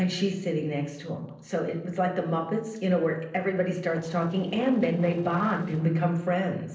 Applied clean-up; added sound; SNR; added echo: neural separator model SepFormer DNS4.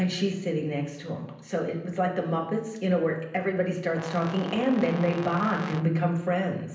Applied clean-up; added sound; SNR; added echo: none; Brass instrument; 12 dB; reverberation time 0.8 s.